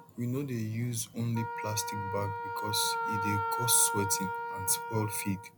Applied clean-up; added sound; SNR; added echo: none; Wind instrument, woodwind instrument; 3 dB; none.